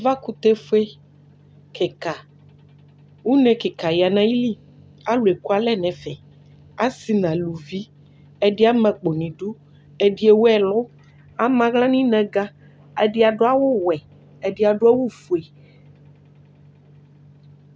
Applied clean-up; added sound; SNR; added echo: none; none; none; none.